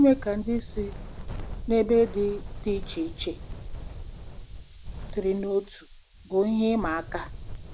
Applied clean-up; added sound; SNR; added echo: none; Wind; 9 dB; none.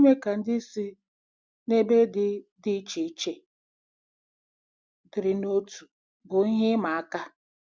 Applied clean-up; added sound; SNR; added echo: none; none; none; none.